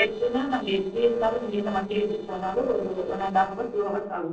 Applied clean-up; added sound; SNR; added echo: neural separator model SepFormer DNS4.